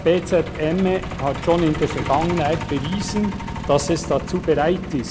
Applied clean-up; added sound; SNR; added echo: none; Truck; 8 dB; none.